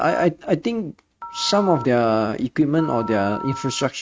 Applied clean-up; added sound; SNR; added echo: neural mask model RNNoise.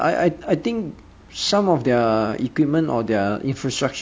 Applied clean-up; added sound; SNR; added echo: none; none; none; none.